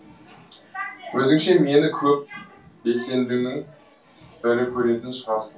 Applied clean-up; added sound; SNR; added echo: none; none; none; reverberation time 0.2 s.